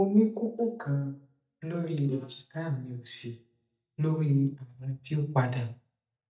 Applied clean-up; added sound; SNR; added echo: neural mask model DeepFilterNet 3.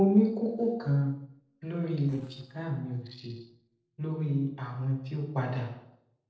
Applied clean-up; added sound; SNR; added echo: neural separator model SepFormer DNS4.